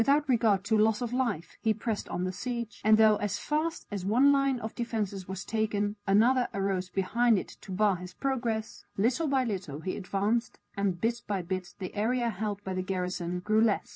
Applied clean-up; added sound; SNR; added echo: none; none; none; none.